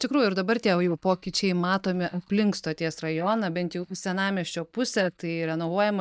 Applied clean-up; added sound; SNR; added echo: neural mask model DeepFilterNet 3.